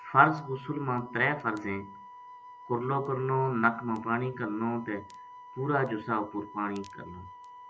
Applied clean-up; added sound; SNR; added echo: none; Wind instrument, woodwind instrument; 17 dB; none.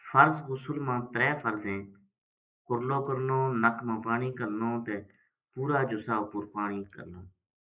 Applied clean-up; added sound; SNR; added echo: neural mask model Resemble Enhance denoiser.